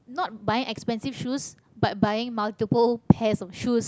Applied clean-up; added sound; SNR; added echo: none; none; none; none.